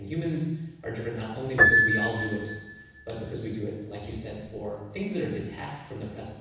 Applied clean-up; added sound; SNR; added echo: none; Piano; -3 dB; reverberation time 1.1 s.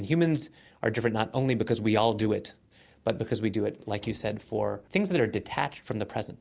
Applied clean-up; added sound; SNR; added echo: none; none; none; none.